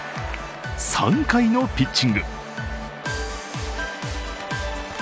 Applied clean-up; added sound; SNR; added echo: none; none; none; none.